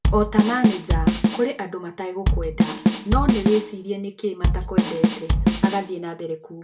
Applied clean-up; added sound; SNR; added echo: none; Drum kit; -4 dB; reverberation time 0.2 s.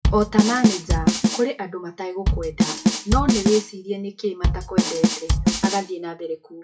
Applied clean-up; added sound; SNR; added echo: classical method WPE with log-MMSE.